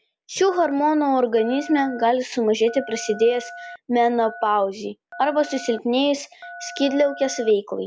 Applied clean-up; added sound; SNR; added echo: none; Telephone; 17 dB; none.